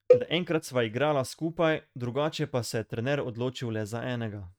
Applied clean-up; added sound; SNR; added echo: neural mask model RNNoise.